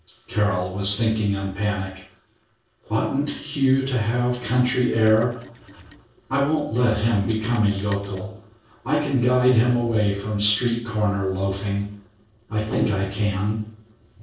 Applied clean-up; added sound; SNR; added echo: neural separator model SepFormer DNS4.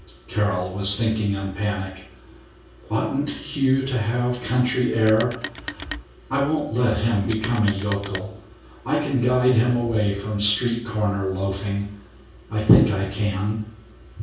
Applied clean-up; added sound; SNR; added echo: none; Telephone; 14 dB; reverberation time 0.6 s.